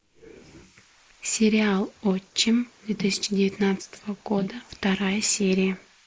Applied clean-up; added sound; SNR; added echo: neural mask model Resemble Enhance denoiser.